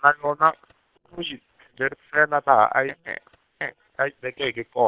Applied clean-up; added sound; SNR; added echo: neural separator model SepFormer WHAM!.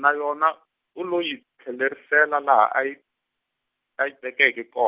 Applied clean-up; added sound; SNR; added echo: none; none; none; none.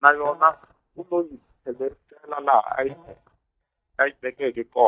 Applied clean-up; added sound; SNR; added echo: neural mask model DeepFilterNet 3.